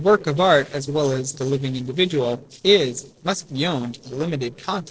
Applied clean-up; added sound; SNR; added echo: neural separator model SepFormer DNS4.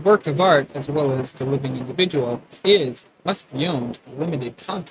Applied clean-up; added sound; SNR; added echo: neural mask model RNNoise.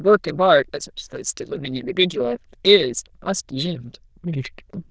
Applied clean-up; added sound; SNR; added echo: neural diffusion model UNIVERSE++.